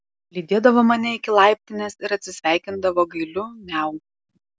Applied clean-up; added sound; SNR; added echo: none; none; none; none.